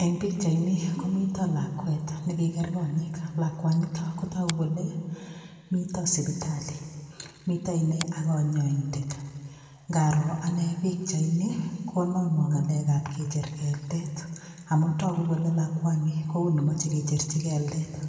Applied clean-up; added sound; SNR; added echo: none; Finger snapping; 17 dB; reverberation time 2.0 s.